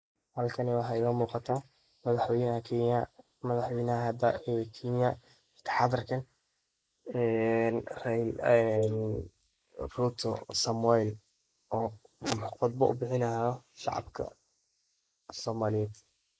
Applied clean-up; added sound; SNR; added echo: neural mask model Resemble Enhance denoiser.